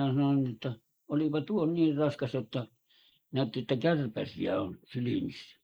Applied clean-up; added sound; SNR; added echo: neural mask model Resemble Enhance denoiser.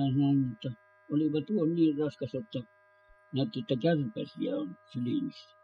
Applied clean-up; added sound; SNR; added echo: classical method spectral subtraction.